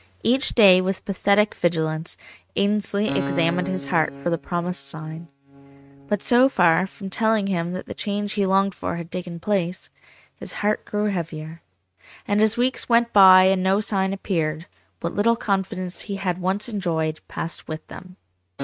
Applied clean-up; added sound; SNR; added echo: neural mask model RNNoise.